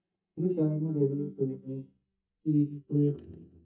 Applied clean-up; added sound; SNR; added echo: neural mask model DeepFilterNet 3.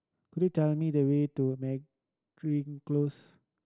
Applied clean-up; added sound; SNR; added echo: none; none; none; none.